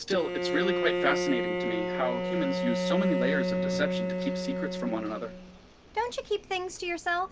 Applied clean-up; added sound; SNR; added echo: none; Bowed string instrument; 0 dB; none.